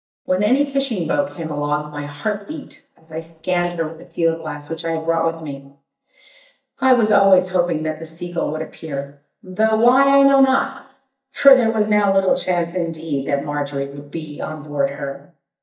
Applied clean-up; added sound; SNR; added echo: neural mask model DeepFilterNet 3.